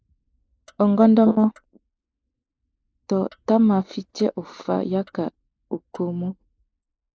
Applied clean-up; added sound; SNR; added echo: neural mask model Resemble Enhance denoiser.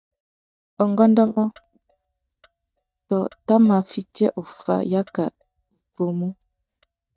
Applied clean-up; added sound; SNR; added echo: neural mask model DeepFilterNet 3.